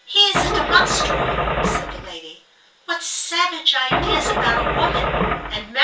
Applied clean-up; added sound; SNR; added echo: none; Engine starting / Car; -2 dB; reverberation time 0.2 s.